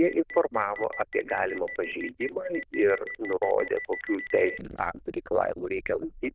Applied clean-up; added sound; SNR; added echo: neural diffusion model UNIVERSE++.